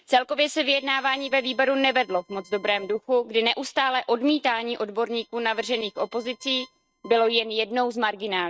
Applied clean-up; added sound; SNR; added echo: neural mask model RNNoise.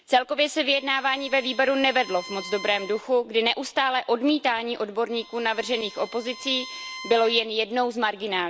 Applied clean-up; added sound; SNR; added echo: none; Bowed string instrument; 18 dB; none.